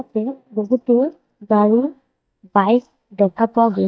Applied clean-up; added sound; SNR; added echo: neural mask model DeepFilterNet 3.